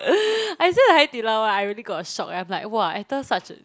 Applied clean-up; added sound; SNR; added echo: none; none; none; none.